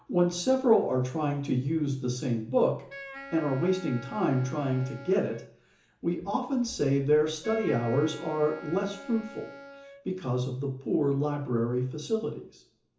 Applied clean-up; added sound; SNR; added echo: none; Wind instrument, woodwind instrument; 17 dB; reverberation time 0.7 s.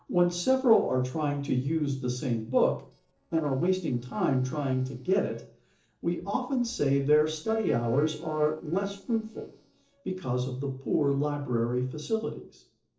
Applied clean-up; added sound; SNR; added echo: neural separator model SepFormer DNS4.